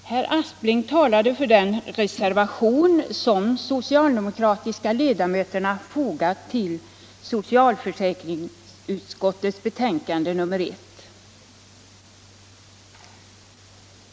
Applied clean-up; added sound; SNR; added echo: none; none; none; none.